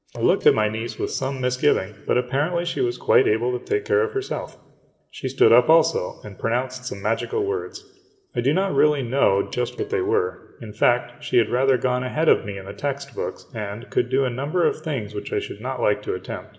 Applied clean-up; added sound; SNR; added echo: neural separator model SepFormer DNS4.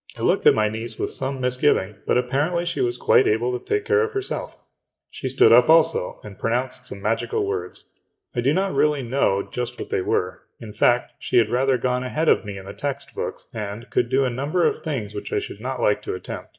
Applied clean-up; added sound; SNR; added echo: neural mask model DeepFilterNet 3.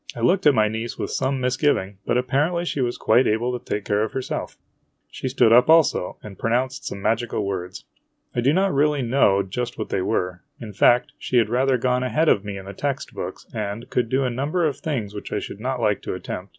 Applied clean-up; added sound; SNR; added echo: none; none; none; none.